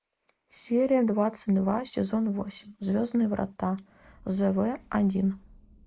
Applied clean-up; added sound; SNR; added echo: neural mask model Resemble Enhance denoiser.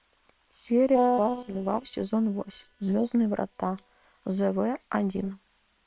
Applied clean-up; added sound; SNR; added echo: neural separator model SepFormer WHAM!.